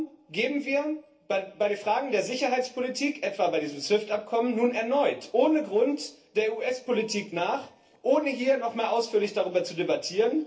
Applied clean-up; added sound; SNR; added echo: neural separator model SepFormer DNS4.